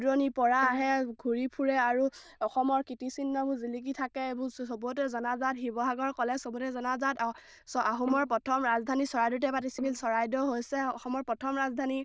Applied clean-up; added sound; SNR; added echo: neural diffusion model UNIVERSE++.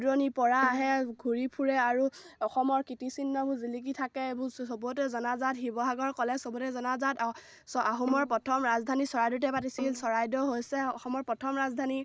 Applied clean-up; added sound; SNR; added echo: none; Bowed string instrument; 14 dB; none.